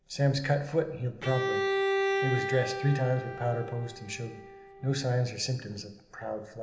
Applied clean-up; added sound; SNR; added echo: none; Bowed string instrument; 4 dB; reverberation time 0.8 s.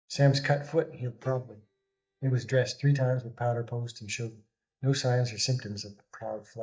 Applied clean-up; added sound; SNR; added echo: neural mask model DeepFilterNet 3.